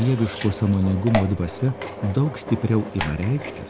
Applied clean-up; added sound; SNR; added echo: none; Engine; 9 dB; none.